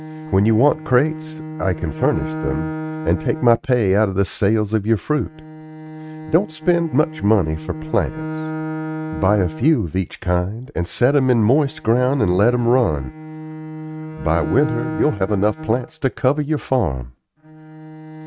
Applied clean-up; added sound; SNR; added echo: neural mask model RNNoise.